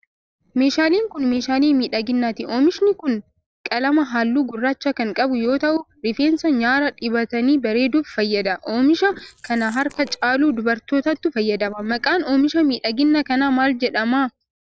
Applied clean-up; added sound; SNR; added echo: neural separator model SepFormer DNS4.